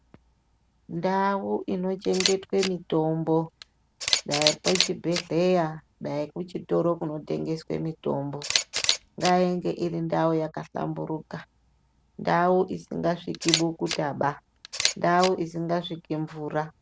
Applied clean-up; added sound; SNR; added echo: none; Camera; 7 dB; none.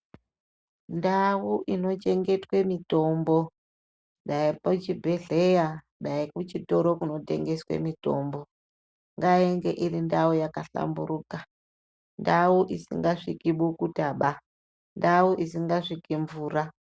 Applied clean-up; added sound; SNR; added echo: none; none; none; none.